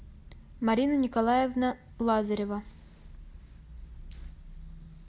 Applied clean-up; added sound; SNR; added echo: none; none; none; none.